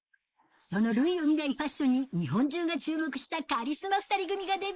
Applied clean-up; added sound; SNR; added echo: neural mask model Resemble Enhance denoiser.